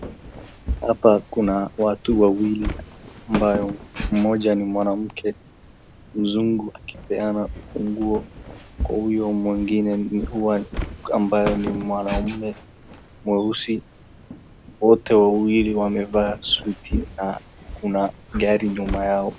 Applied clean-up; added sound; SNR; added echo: none; Walk, footsteps; 11 dB; none.